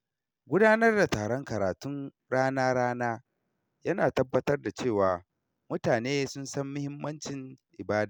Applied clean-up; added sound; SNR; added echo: none; none; none; none.